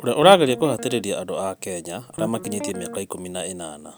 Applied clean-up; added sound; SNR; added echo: none; Guitar; 11 dB; none.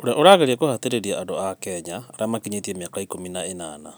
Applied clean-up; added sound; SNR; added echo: none; none; none; none.